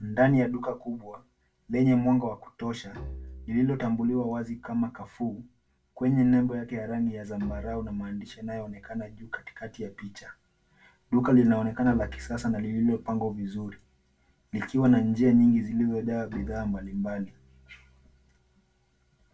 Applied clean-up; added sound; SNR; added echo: none; Bowed string instrument; 20 dB; reverberation time 0.2 s.